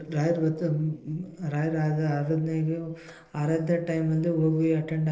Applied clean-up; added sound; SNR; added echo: neural separator model SepFormer DNS4.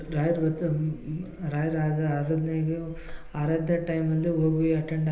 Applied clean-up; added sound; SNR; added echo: none; Purr; 17 dB; reverberation time 1.4 s.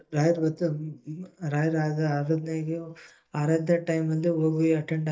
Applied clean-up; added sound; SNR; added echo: neural mask model DeepFilterNet 3.